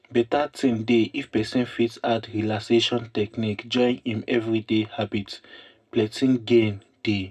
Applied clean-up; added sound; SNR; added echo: none; none; none; reverberation time 0.2 s.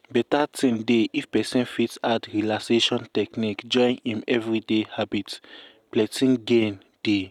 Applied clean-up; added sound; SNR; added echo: none; none; none; none.